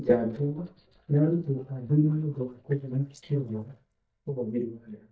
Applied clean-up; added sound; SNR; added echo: neural mask model DeepFilterNet 3.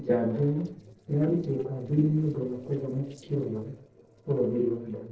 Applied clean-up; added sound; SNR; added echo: neural separator model SepFormer DNS4.